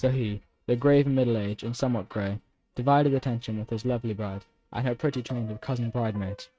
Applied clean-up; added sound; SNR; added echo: neural mask model RNNoise.